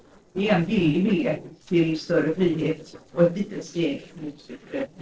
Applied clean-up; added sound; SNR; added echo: neural separator model SepFormer DNS4.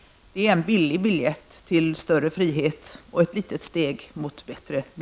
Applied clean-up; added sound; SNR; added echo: none; none; none; none.